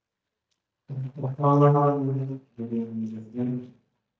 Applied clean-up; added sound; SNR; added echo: neural mask model DeepFilterNet 3.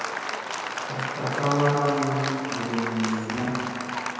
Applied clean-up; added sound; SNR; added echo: none; Applause; 4 dB; reverberation time 2.1 s.